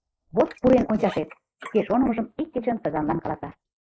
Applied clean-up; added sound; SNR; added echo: neural mask model Resemble Enhance denoiser.